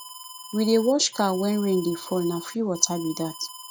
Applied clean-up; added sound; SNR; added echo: none; Alarm; 16 dB; none.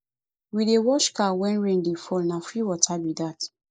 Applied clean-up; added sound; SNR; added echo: neural mask model Resemble Enhance denoiser.